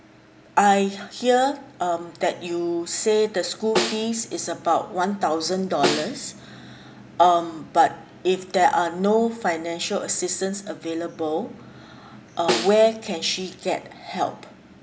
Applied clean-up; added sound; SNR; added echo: none; Snare drum; 6 dB; none.